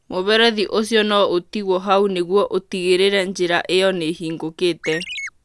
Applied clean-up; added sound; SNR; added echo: none; Chirp, tweet; 9 dB; none.